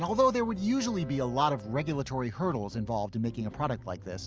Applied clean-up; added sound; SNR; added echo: none; none; none; none.